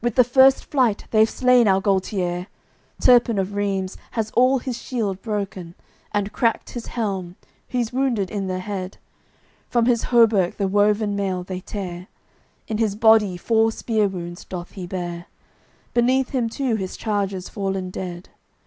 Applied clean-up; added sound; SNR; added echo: none; none; none; none.